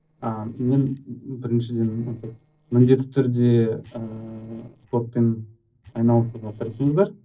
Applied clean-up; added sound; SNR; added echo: neural separator model SepFormer DNS4.